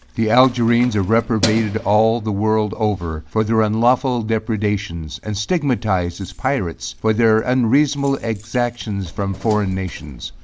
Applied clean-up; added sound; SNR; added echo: none; Keys jangling; 18 dB; none.